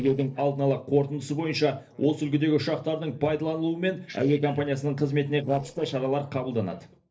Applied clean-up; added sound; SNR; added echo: neural separator model SepFormer DNS4.